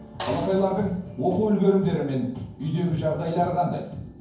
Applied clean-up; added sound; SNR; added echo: none; Snare drum; 19 dB; reverberation time 0.9 s.